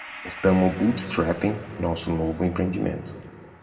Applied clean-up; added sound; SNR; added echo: none; Gong; 18 dB; reverberation time 1.8 s.